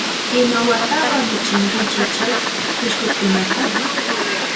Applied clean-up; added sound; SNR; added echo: none; Fowl; -1 dB; reverberation time 1.7 s.